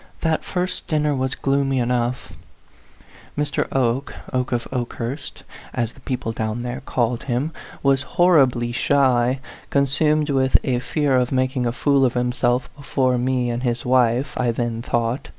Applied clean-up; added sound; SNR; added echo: none; none; none; none.